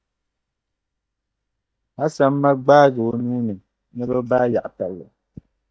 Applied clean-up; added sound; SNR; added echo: neural mask model DeepFilterNet 3.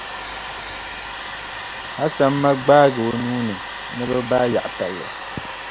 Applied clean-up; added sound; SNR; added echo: none; Domestic sounds, home sounds; 9 dB; none.